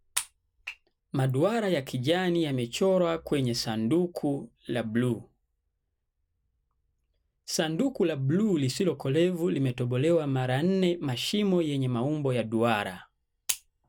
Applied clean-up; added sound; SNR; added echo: none; none; none; none.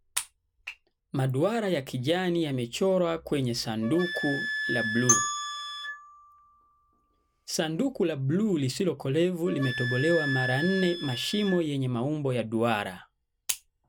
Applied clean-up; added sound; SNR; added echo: none; Glockenspiel + Wind instrument, woodwind instrument; 6 dB; none.